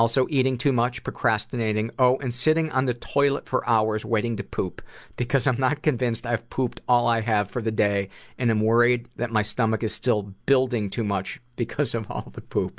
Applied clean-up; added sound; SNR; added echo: none; none; none; none.